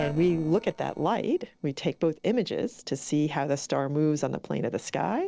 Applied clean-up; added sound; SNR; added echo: neural separator model SepFormer DNS4.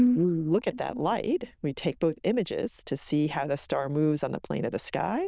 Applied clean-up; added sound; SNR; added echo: neural diffusion model UNIVERSE++.